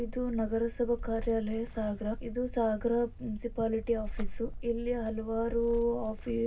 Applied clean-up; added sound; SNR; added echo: none; Purr; 7 dB; reverberation time 0.4 s.